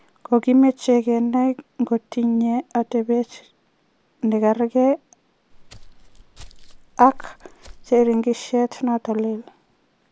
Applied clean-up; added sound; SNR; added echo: none; Walk, footsteps; 20 dB; none.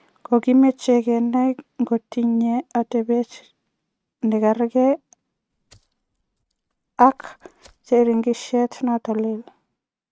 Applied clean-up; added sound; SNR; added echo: neural mask model RNNoise.